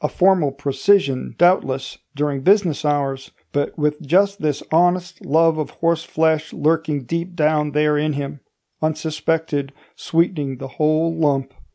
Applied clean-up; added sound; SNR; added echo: none; none; none; none.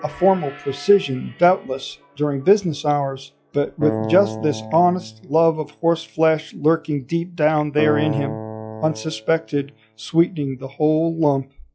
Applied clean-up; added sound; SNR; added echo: classical method log-MMSE.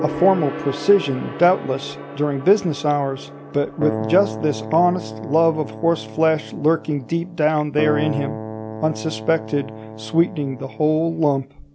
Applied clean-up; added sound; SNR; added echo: none; Keyboard (musical) + Gong; 10 dB; none.